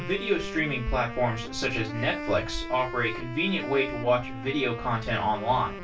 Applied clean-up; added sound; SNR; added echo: none; Wind instrument, woodwind instrument; 10 dB; reverberation time 0.1 s.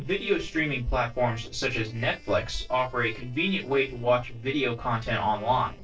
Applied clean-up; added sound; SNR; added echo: neural separator model SepFormer DNS4.